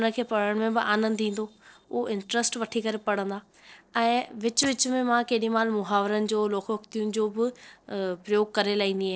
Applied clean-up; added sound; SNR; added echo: neural separator model SepFormer DNS4.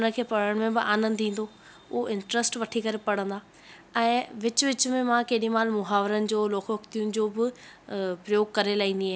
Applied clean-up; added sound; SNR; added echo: none; none; none; none.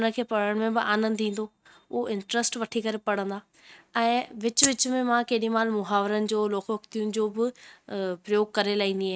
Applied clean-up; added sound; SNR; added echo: neural mask model RNNoise.